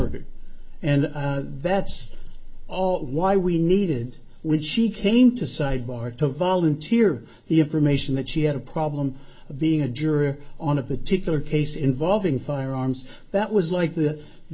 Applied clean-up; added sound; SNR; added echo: none; none; none; none.